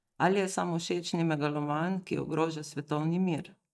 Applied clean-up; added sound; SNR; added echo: neural mask model DeepFilterNet 3.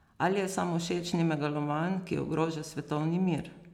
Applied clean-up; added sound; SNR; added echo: none; none; none; none.